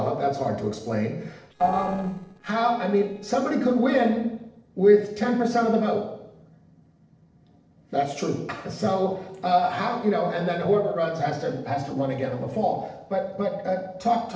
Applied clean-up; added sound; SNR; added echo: neural separator model SepFormer DNS4.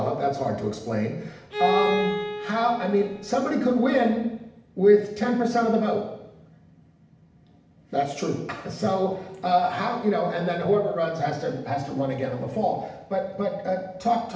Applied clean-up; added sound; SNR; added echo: none; Bowed string instrument; 4 dB; reverberation time 0.8 s.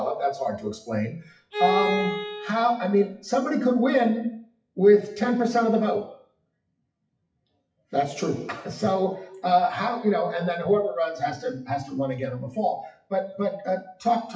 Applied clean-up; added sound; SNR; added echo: classical method WPE with log-MMSE.